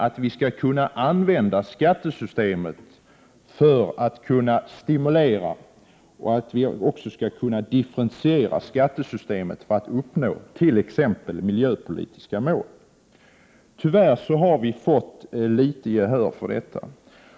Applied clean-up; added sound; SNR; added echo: none; none; none; none.